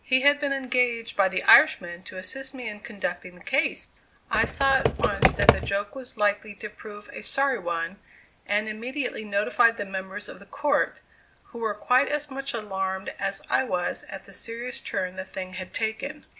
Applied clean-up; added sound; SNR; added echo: none; Computer keyboard; -4 dB; none.